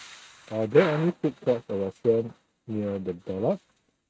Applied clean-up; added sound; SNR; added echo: neural mask model RNNoise.